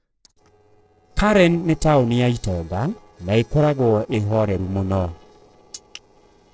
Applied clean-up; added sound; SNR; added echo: neural separator model SepFormer DNS4.